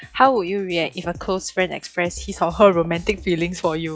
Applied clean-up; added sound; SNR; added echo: classical method log-MMSE.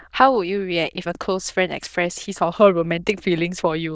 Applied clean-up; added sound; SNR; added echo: neural diffusion model UNIVERSE++.